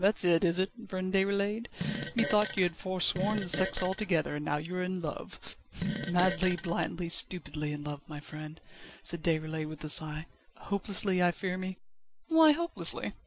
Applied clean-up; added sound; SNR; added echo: none; Fart; 6 dB; none.